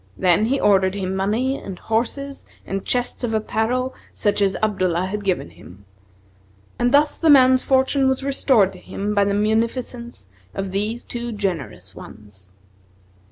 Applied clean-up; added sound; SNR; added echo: none; none; none; none.